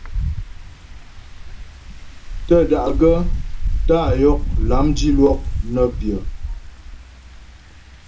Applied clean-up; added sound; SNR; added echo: none; Wind; 1 dB; reverberation time 0.2 s.